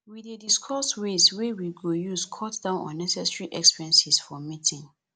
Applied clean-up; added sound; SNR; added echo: none; none; none; none.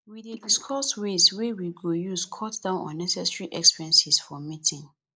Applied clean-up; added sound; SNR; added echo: neural mask model Resemble Enhance denoiser.